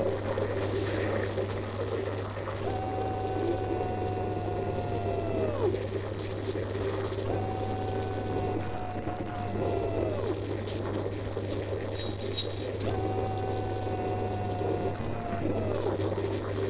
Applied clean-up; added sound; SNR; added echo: neural separator model SepFormer DNS4.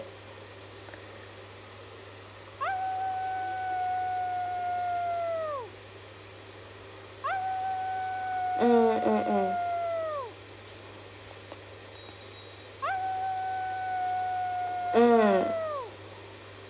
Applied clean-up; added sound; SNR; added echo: none; Dog; -2 dB; none.